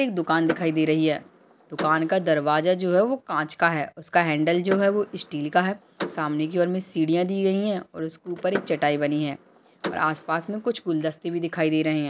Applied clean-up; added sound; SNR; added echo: none; Door / Car; 15 dB; none.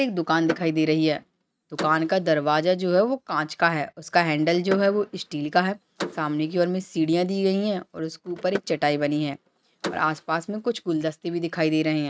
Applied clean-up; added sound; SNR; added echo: neural mask model RNNoise.